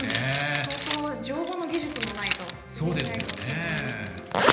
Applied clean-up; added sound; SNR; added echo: none; Zipper (clothing); -1 dB; reverberation time 1.0 s.